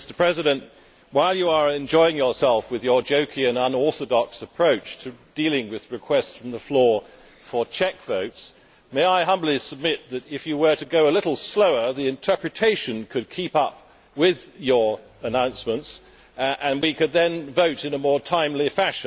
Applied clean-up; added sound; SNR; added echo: none; none; none; none.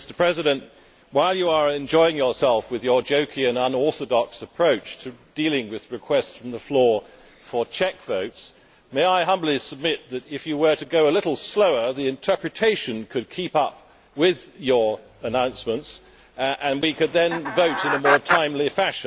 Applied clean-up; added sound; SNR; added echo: none; Chicken, rooster; 3 dB; none.